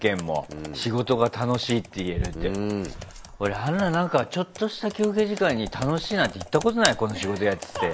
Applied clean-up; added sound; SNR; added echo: none; Computer keyboard; 12 dB; none.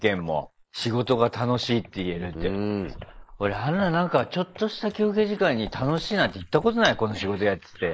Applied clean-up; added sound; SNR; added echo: neural mask model Resemble Enhance denoiser.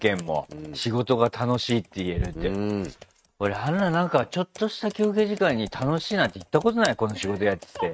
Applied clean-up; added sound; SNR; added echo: neural mask model RNNoise.